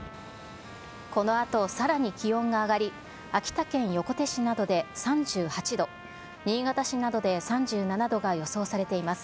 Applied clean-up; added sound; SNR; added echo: none; Trumpet; 19 dB; none.